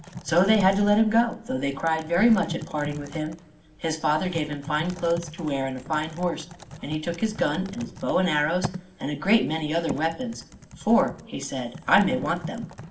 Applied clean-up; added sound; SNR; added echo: none; Typing; 14 dB; reverberation time 0.8 s.